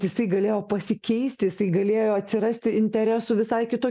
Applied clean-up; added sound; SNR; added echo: none; none; none; none.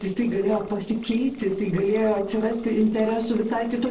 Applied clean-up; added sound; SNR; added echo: neural separator model SepFormer DNS4.